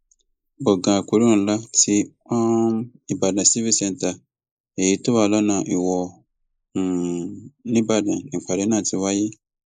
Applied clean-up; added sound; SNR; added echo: neural mask model Resemble Enhance denoiser.